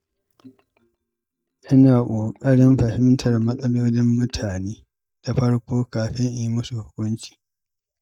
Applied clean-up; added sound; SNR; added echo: neural mask model DeepFilterNet 3.